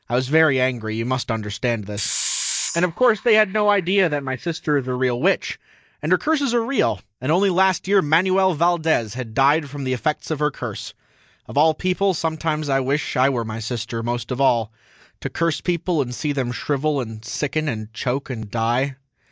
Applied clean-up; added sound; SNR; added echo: neural mask model DeepFilterNet 3.